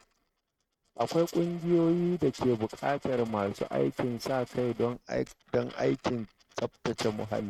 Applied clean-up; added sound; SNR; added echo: neural mask model RNNoise.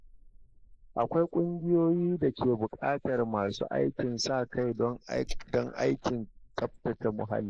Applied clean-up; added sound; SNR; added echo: neural mask model Resemble Enhance denoiser.